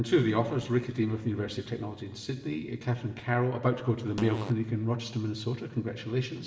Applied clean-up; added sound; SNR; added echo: none; Fart; 11 dB; reverberation time 2.7 s.